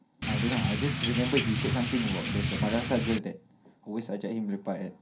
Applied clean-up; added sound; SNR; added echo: none; Drip / Rain; -2 dB; reverberation time 0.3 s.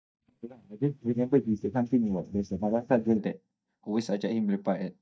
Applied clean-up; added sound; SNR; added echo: neural mask model DeepFilterNet 3.